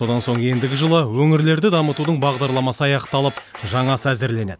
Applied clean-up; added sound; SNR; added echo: none; Camera; 18 dB; none.